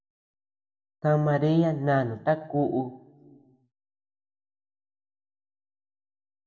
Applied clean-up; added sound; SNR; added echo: none; none; none; reverberation time 0.9 s.